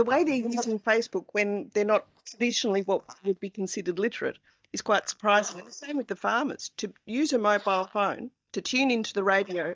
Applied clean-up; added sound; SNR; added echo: neural mask model DeepFilterNet 3.